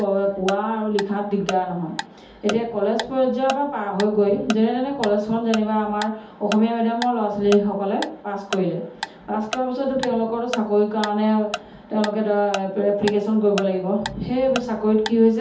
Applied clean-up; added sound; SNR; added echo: none; Tick-tock; 14 dB; reverberation time 0.6 s.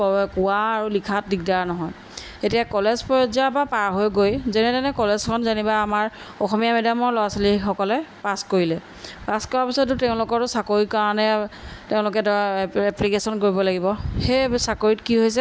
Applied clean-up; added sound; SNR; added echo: none; none; none; none.